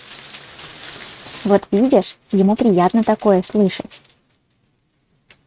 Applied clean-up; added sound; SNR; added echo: neural mask model RNNoise.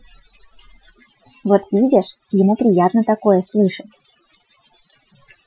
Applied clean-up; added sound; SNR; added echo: classical method Wiener filter.